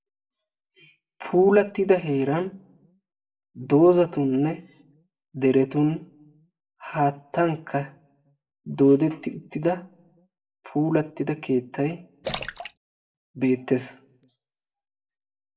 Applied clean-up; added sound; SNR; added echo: neural separator model SepFormer DNS4.